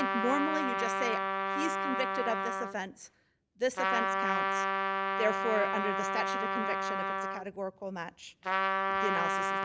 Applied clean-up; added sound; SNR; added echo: none; Trumpet; -4 dB; none.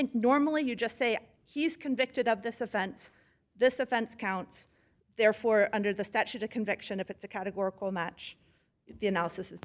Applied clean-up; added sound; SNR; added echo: none; none; none; none.